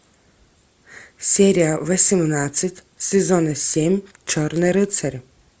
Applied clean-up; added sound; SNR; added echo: none; none; none; none.